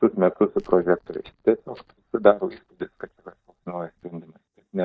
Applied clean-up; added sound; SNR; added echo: neural mask model DeepFilterNet 3.